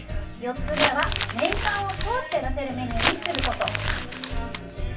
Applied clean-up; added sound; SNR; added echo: none; Crumpling, crinkling; 1 dB; reverberation time 0.3 s.